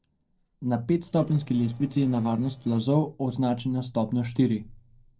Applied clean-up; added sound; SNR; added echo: neural separator model SepFormer DNS4.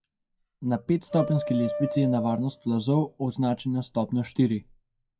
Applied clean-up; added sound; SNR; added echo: classical method WPE with log-MMSE.